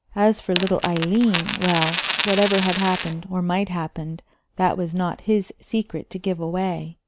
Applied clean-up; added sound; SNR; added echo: none; Coin (dropping); 4 dB; none.